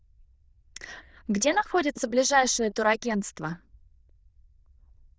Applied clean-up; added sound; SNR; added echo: neural diffusion model UNIVERSE++.